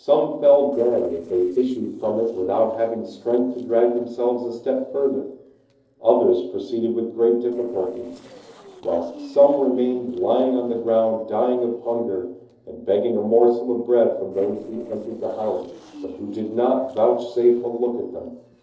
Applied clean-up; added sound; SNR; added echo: neural separator model SepFormer DNS4.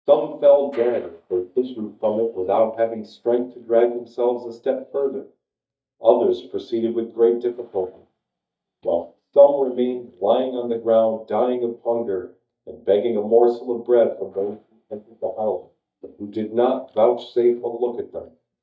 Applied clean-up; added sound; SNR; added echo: neural mask model DeepFilterNet 3.